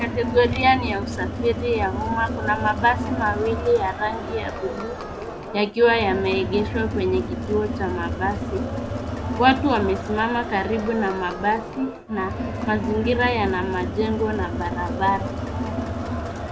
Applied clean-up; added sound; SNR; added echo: none; Crowd; 4 dB; none.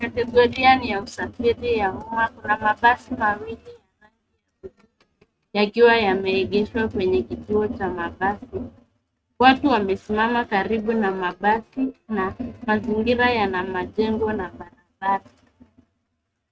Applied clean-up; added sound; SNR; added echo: neural mask model RNNoise.